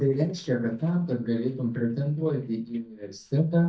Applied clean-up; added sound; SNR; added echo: neural mask model DeepFilterNet 3.